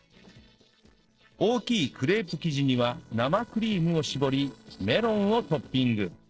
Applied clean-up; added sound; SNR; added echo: neural separator model SepFormer DNS4.